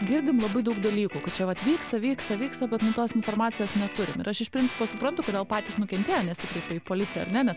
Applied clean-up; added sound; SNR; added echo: none; Guitar; 11 dB; none.